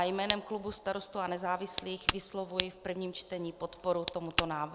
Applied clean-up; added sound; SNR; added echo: none; Crack; -2 dB; none.